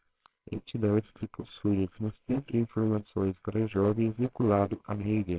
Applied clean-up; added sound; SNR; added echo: neural separator model SepFormer WHAMR!.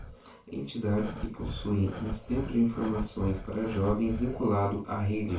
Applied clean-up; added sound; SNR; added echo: none; Breathing; 10 dB; reverberation time 0.2 s.